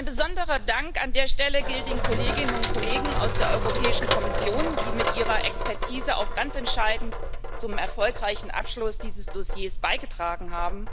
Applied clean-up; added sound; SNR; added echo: none; Sink (filling or washing); -4 dB; none.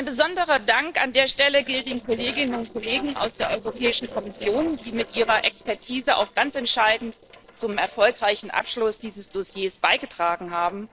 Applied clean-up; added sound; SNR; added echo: neural separator model SepFormer DNS4.